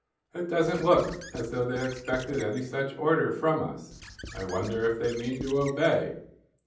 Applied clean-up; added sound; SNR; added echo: none; Squeak / Writing; 16 dB; reverberation time 0.6 s.